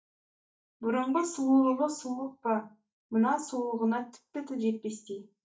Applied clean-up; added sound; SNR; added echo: neural mask model DeepFilterNet 3.